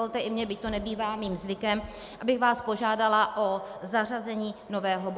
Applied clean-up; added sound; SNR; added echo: none; none; none; none.